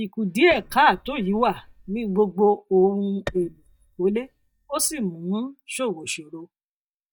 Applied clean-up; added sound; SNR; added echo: neural mask model DeepFilterNet 3.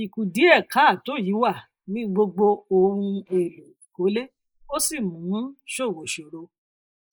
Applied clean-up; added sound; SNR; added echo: neural mask model Resemble Enhance denoiser.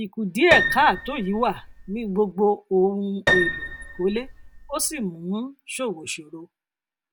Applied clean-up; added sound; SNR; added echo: none; Piano; 3 dB; none.